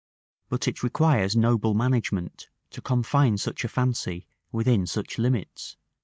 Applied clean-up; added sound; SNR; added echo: none; none; none; none.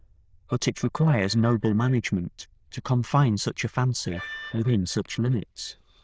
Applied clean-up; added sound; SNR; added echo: neural diffusion model UNIVERSE++.